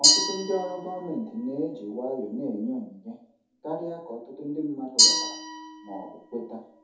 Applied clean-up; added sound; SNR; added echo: none; Glass; -5 dB; reverberation time 0.5 s.